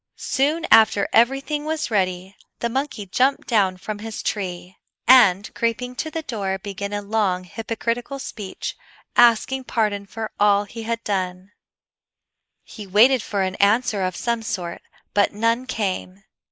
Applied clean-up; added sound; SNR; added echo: neural mask model Resemble Enhance denoiser.